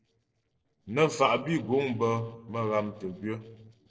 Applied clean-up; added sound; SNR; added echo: neural separator model SepFormer DNS4.